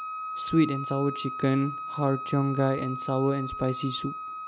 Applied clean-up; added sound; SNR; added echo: none; Wind instrument, woodwind instrument; 8 dB; none.